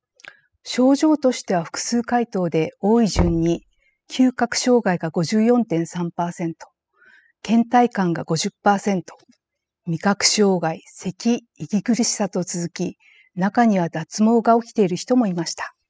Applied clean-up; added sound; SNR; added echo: classical method spectral subtraction.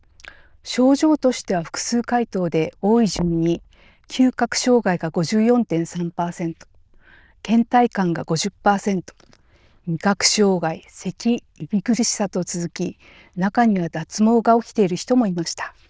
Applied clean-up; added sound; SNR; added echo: neural diffusion model UNIVERSE++.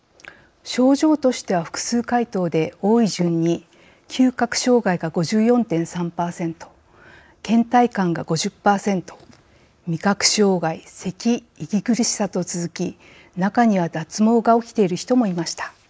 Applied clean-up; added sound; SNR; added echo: neural mask model Resemble Enhance denoiser.